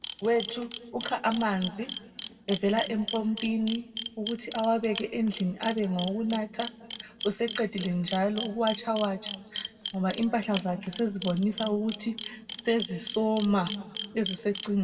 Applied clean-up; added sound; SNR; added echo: none; Camera; 11 dB; reverberation time 1.4 s.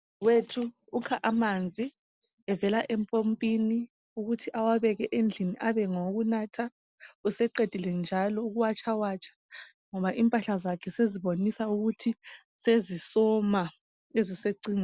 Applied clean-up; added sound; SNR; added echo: none; none; none; none.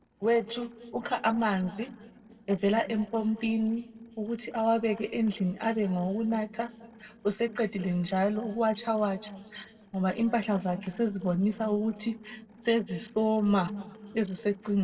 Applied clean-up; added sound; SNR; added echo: neural separator model SepFormer DNS4.